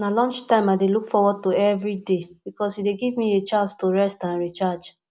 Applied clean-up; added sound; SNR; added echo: none; none; none; none.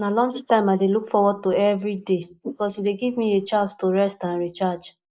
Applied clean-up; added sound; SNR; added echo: neural mask model Resemble Enhance denoiser.